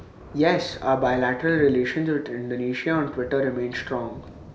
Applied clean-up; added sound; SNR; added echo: none; Thunder; 19 dB; none.